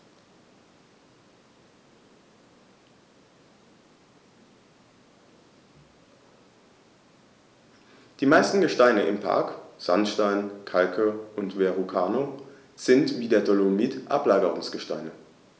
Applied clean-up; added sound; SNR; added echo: none; none; none; none.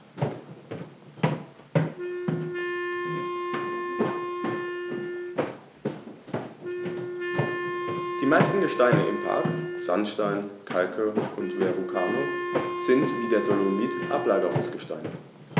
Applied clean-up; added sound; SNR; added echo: none; Wind instrument, woodwind instrument + Walk, footsteps; 0 dB; none.